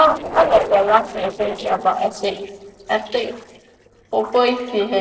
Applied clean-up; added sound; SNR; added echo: neural separator model SepFormer DNS4.